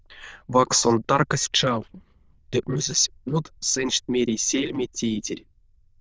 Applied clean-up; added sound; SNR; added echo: neural diffusion model UNIVERSE++.